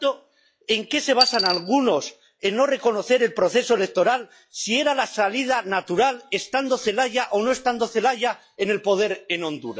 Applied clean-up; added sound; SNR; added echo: classical method log-MMSE.